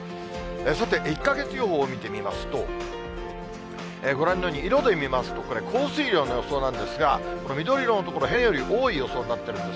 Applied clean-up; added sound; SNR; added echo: none; none; none; none.